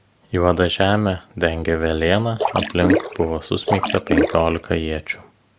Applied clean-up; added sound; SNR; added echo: none; Splash, splatter; 2 dB; none.